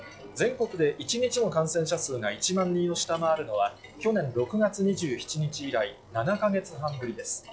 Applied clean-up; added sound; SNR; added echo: classical method log-MMSE.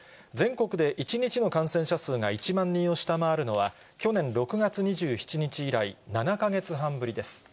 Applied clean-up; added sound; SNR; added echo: none; none; none; none.